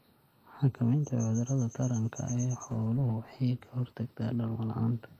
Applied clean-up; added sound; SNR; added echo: neural mask model Resemble Enhance denoiser.